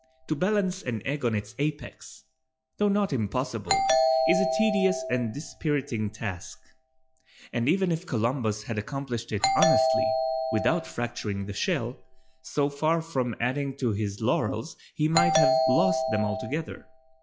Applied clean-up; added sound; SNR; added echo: classical method log-MMSE.